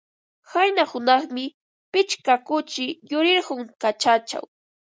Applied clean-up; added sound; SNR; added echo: none; none; none; none.